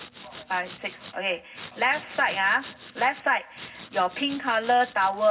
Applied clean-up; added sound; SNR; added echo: none; Domestic sounds, home sounds; 18 dB; reverberation time 0.4 s.